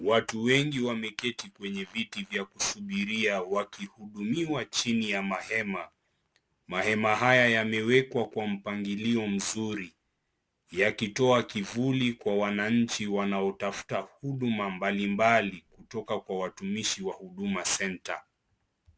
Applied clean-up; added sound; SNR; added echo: none; none; none; none.